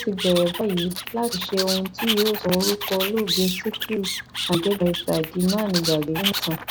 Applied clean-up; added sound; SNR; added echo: none; Animal; 5 dB; none.